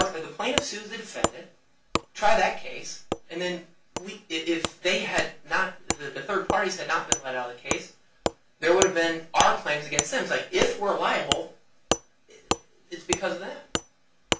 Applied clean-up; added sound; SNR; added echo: none; Wood; 5 dB; reverberation time 0.3 s.